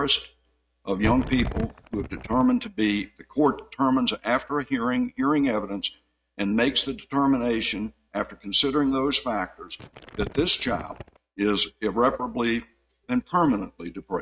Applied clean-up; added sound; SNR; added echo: neural mask model RNNoise.